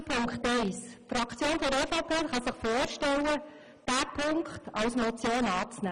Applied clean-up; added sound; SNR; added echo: none; none; none; none.